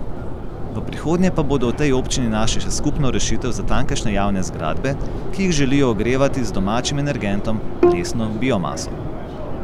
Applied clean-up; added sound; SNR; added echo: none; Bowed string instrument + Subway, metro, underground; -1 dB; none.